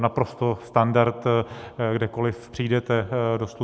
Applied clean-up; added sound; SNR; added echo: none; none; none; none.